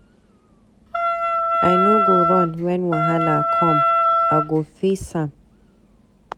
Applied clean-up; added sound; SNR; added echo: none; Wind instrument, woodwind instrument; -4 dB; none.